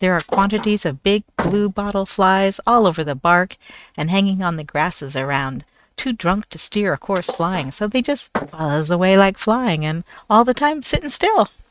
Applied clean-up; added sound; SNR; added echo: neural mask model RNNoise.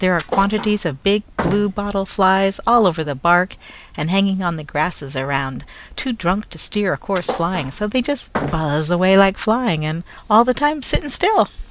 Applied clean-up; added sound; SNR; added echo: none; Thump, thud; 9 dB; none.